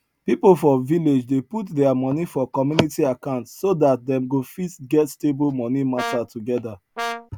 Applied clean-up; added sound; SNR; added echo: none; Brass instrument; 7 dB; none.